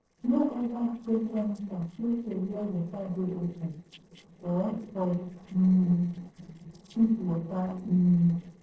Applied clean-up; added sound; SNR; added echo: neural separator model SepFormer DNS4.